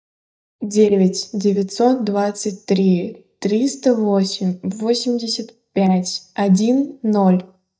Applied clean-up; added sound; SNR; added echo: neural mask model DeepFilterNet 3.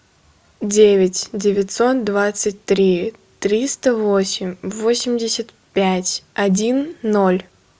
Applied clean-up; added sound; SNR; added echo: none; none; none; none.